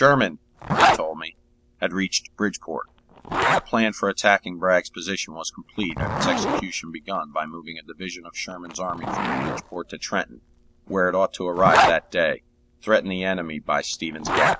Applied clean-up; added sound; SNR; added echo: none; Zipper (clothing); 3 dB; none.